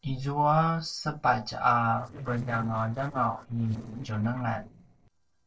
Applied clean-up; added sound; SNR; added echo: neural separator model SepFormer DNS4.